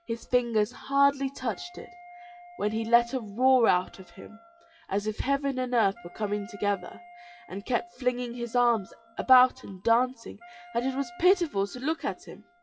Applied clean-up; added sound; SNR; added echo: classical method WPE with log-MMSE.